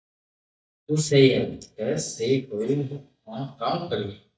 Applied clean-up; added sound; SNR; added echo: neural mask model DeepFilterNet 3.